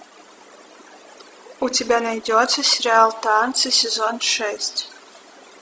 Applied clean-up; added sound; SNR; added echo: none; none; none; none.